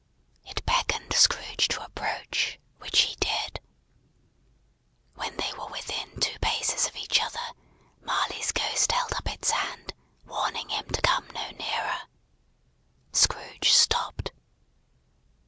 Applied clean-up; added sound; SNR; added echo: none; none; none; none.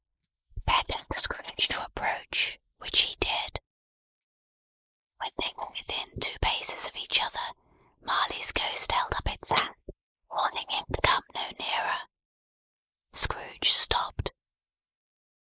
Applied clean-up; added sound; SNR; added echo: neural mask model Resemble Enhance denoiser.